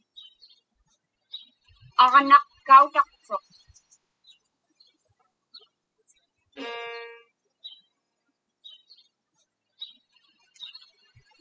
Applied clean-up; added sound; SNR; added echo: classical method spectral subtraction.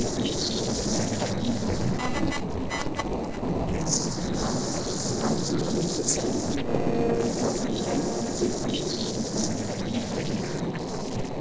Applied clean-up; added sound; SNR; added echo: neural separator model SepFormer DNS4.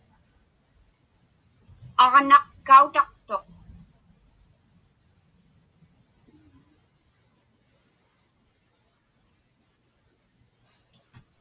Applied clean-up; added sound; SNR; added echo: none; none; none; none.